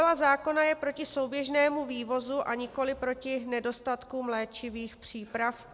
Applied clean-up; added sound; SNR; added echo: none; none; none; none.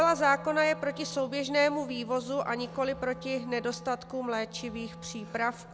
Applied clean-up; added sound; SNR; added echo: none; Wind instrument, woodwind instrument; 15 dB; none.